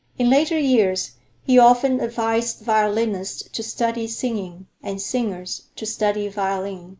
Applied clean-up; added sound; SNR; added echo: neural mask model Resemble Enhance denoiser.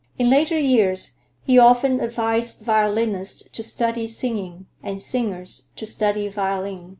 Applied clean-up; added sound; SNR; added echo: none; none; none; none.